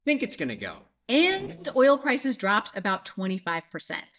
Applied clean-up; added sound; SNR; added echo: neural mask model DeepFilterNet 3.